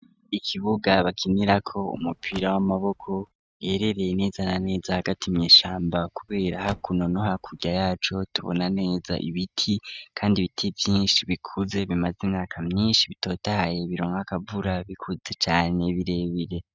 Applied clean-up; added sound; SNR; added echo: neural mask model RNNoise.